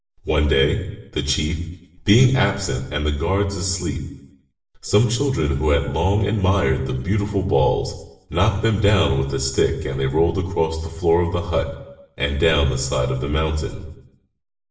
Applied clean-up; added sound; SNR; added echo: none; none; none; reverberation time 0.8 s.